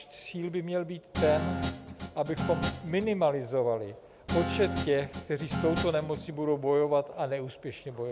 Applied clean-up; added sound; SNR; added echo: none; Guitar; 4 dB; none.